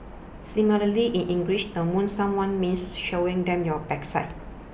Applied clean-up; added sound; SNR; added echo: none; none; none; none.